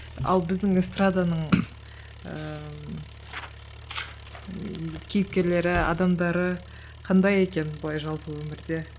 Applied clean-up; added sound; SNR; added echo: none; Engine; 17 dB; none.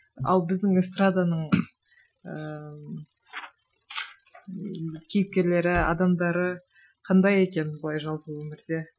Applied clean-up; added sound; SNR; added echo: classical method Wiener filter.